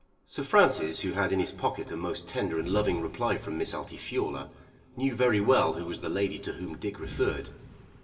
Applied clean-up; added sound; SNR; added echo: none; Boom; 19 dB; reverberation time 2.9 s.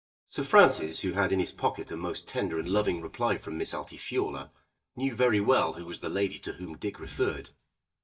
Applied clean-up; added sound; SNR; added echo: neural mask model DeepFilterNet 3.